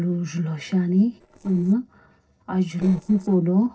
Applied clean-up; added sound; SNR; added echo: neural separator model SepFormer DNS4.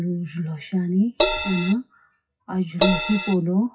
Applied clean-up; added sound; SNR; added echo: classical method WPE with log-MMSE.